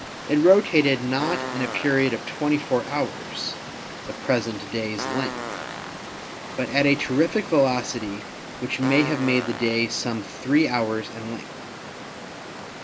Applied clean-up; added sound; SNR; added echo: none; Fart + Water; 10 dB; none.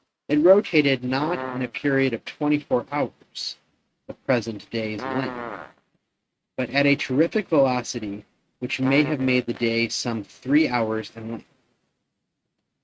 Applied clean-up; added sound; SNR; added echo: neural mask model RNNoise.